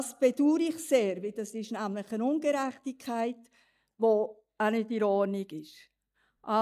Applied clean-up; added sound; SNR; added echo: neural mask model DeepFilterNet 3.